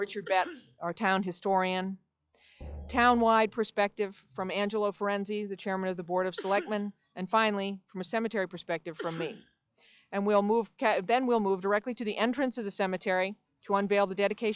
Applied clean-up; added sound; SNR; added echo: classical method log-MMSE.